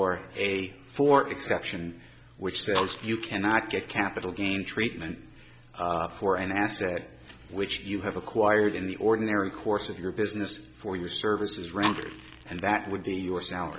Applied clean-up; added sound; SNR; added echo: none; Fire; 8 dB; none.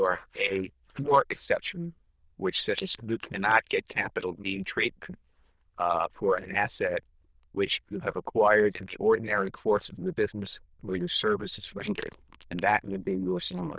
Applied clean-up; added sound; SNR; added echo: neural diffusion model UNIVERSE++.